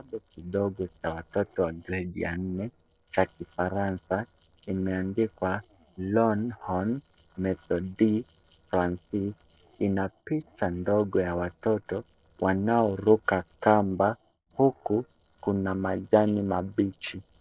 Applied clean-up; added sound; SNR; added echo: neural separator model SepFormer DNS4.